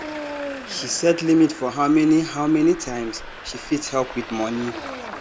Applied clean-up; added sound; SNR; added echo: none; Dog + Traffic noise, roadway noise; 13 dB; none.